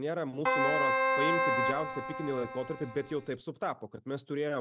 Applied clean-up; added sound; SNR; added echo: none; Keyboard (musical); -4 dB; none.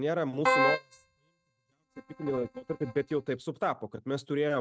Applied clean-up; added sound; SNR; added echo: neural mask model RNNoise.